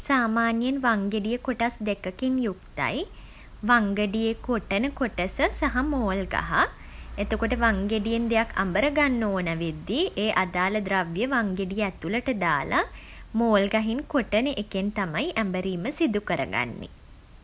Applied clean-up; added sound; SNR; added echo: none; none; none; none.